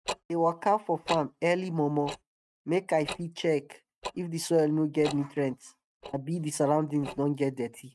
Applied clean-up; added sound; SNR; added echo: neural mask model RNNoise.